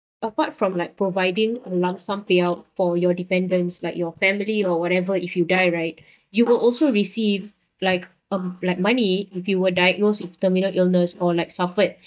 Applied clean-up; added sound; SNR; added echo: neural mask model DeepFilterNet 3.